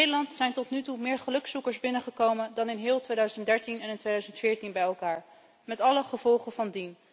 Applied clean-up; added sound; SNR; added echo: none; none; none; none.